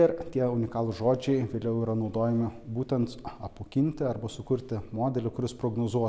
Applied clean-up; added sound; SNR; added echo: none; none; none; none.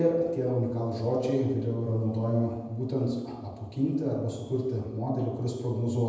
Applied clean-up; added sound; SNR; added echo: none; none; none; reverberation time 1.0 s.